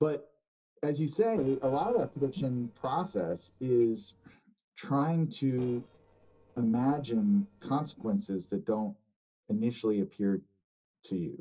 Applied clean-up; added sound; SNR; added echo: neural separator model SepFormer DNS4.